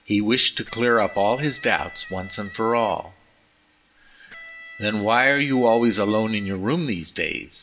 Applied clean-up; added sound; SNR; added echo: none; Electric guitar; 19 dB; reverberation time 0.4 s.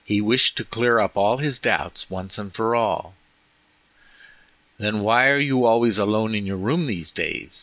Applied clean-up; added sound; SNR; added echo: none; none; none; none.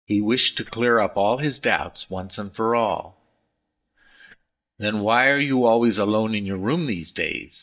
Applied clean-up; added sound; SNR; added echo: neural mask model DeepFilterNet 3.